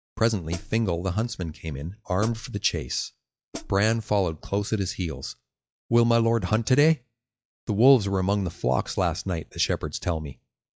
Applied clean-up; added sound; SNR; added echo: classical method log-MMSE.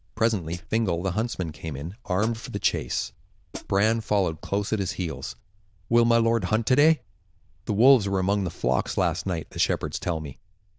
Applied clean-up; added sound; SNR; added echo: neural diffusion model UNIVERSE++.